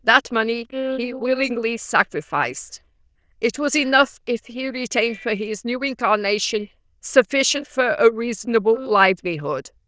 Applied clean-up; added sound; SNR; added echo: neural diffusion model UNIVERSE++.